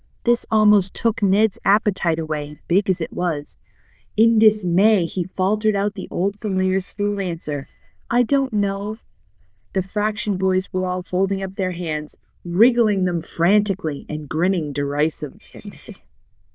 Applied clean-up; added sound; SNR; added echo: neural diffusion model UNIVERSE++.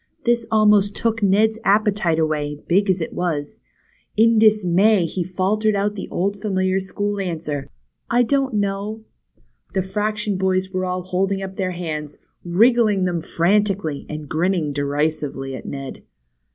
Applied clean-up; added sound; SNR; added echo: none; none; none; none.